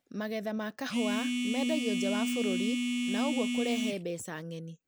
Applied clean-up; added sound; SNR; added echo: none; Telephone; -2 dB; none.